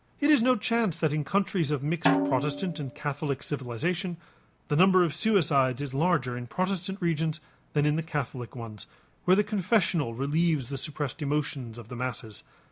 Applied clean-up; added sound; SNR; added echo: none; Snare drum; 4 dB; none.